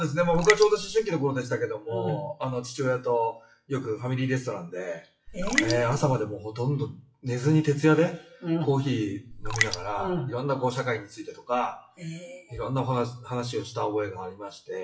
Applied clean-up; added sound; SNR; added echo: classical method WPE with log-MMSE.